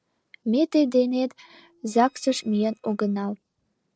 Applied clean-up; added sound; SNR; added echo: neural separator model SepFormer DNS4.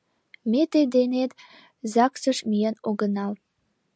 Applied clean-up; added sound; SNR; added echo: none; none; none; none.